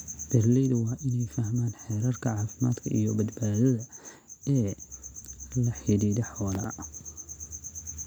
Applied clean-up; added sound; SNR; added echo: none; none; none; none.